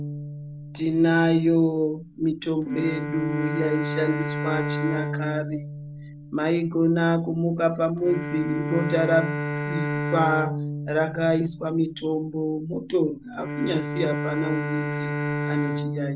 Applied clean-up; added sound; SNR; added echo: none; Bowed string instrument; 5 dB; none.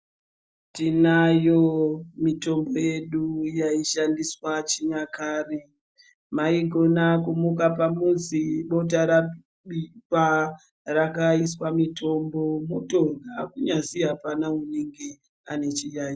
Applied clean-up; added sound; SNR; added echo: none; none; none; none.